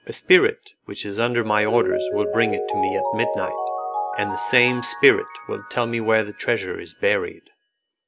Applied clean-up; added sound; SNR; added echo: none; Mallet percussion; 6 dB; none.